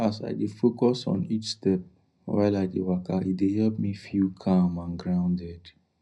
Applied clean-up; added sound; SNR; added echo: none; none; none; reverberation time 0.4 s.